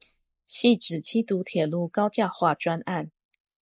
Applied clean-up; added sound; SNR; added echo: neural mask model Resemble Enhance denoiser.